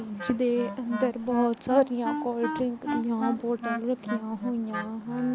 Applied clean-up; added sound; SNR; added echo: none; Wind instrument, woodwind instrument; 7 dB; none.